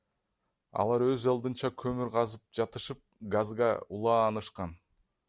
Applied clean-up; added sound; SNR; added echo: none; none; none; none.